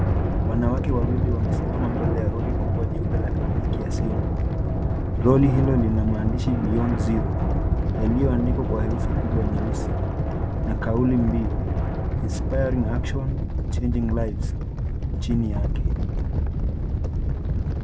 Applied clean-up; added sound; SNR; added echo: none; Drum + Animal; -4 dB; none.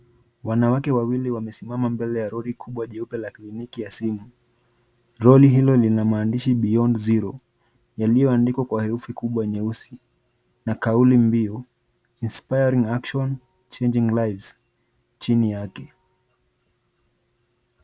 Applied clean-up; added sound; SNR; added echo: none; none; none; none.